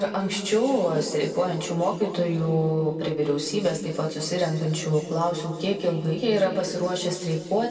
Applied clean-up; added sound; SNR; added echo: none; none; none; reverberation time 2.3 s.